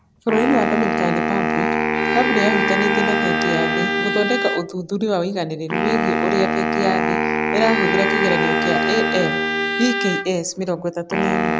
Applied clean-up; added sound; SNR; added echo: none; Bowed string instrument + Wind instrument, woodwind instrument; -2 dB; none.